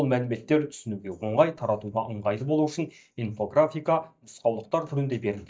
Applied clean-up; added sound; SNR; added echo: neural mask model DeepFilterNet 3.